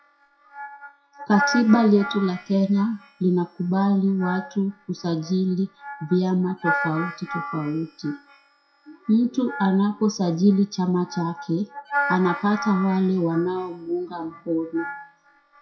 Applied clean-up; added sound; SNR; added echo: classical method WPE with log-MMSE.